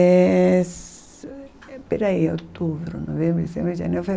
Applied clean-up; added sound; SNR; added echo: none; none; none; none.